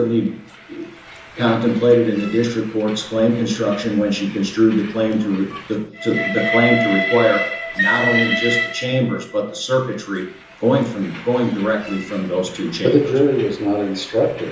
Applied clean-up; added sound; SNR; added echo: none; Train; 8 dB; reverberation time 0.6 s.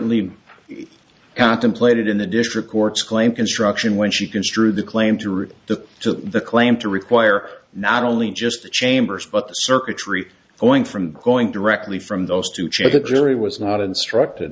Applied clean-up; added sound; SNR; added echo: none; none; none; none.